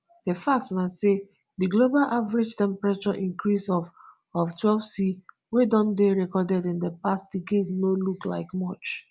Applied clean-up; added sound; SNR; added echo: none; none; none; none.